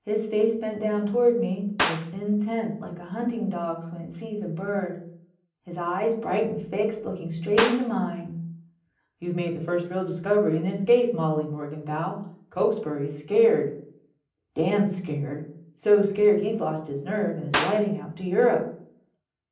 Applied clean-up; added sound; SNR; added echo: none; Clapping; 2 dB; reverberation time 0.6 s.